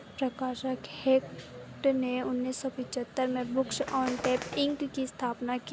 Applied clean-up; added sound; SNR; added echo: none; Bird; 12 dB; none.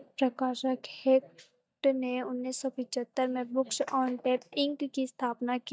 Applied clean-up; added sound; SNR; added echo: neural mask model DeepFilterNet 3.